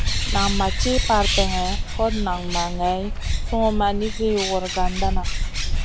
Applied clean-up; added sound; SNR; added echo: none; Bird; -2 dB; none.